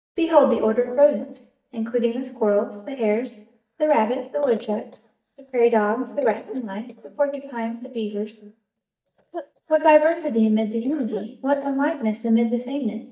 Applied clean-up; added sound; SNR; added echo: neural mask model DeepFilterNet 3.